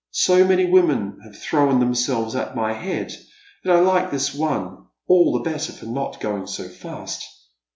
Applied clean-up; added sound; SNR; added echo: none; none; none; none.